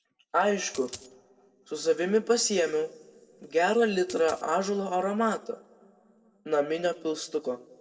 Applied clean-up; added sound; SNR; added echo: neural separator model SepFormer DNS4.